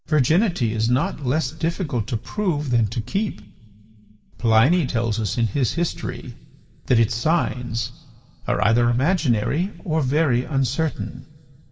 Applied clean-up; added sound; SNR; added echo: none; none; none; reverberation time 1.4 s.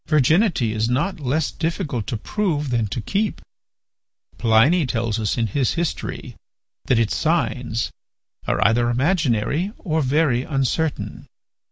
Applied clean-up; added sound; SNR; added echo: none; none; none; none.